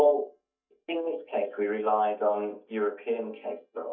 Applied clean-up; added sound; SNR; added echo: neural mask model DeepFilterNet 3.